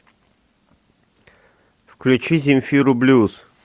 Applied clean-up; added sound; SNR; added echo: none; none; none; none.